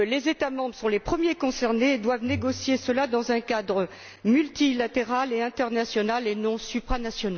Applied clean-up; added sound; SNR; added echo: none; Bowed string instrument; 18 dB; none.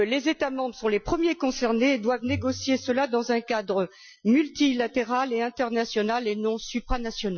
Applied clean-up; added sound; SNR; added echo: classical method Wiener filter.